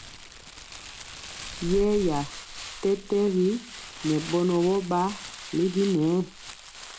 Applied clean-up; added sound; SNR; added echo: none; Crumpling, crinkling; 12 dB; none.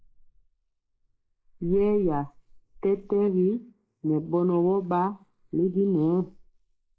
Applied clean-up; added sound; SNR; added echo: neural mask model Resemble Enhance denoiser.